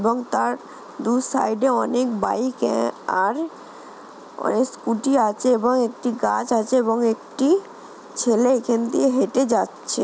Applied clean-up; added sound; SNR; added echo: none; none; none; none.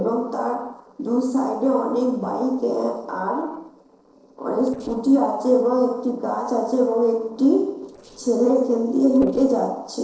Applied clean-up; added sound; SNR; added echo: neural separator model SepFormer DNS4.